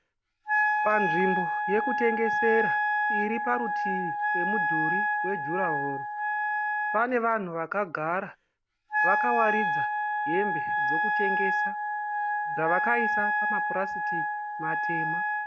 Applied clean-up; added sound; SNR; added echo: none; Wind instrument, woodwind instrument; -3 dB; none.